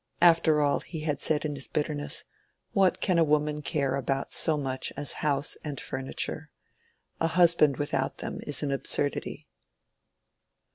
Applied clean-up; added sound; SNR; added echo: none; none; none; none.